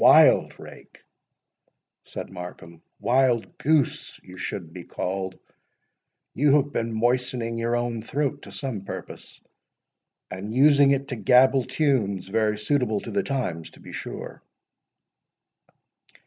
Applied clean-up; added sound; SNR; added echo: none; none; none; none.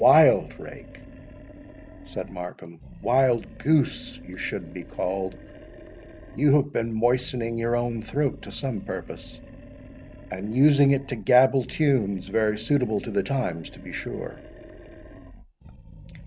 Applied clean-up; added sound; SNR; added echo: none; Animal; 17 dB; none.